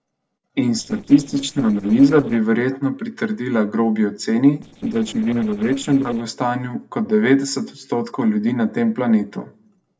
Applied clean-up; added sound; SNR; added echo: neural separator model SepFormer DNS4.